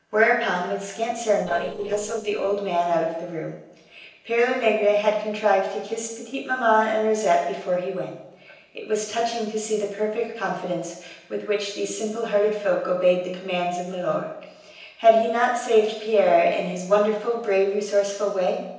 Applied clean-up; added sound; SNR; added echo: neural separator model SepFormer DNS4.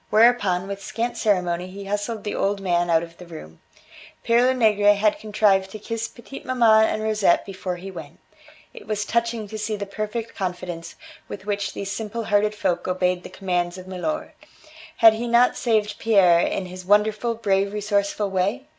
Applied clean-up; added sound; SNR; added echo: none; none; none; none.